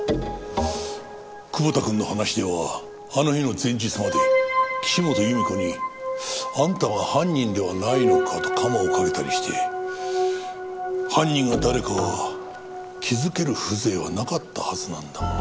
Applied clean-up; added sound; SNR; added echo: none; none; none; none.